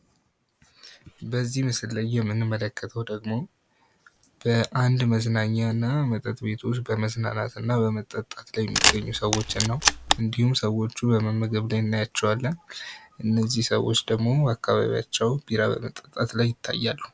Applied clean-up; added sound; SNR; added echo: none; Camera; -1 dB; none.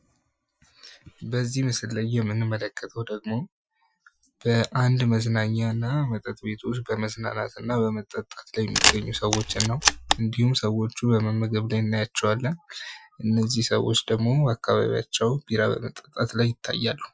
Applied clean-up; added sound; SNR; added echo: classical method Wiener filter.